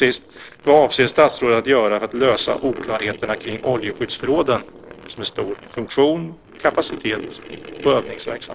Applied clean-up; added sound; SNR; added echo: neural separator model SepFormer DNS4.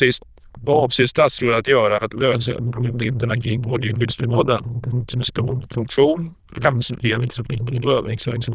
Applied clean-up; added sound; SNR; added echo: neural diffusion model UNIVERSE++.